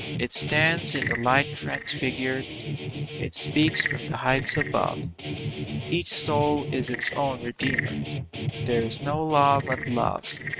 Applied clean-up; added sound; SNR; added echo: neural mask model RNNoise.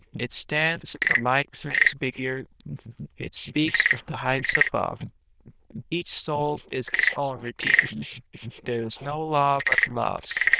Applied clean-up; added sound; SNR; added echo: neural diffusion model UNIVERSE++.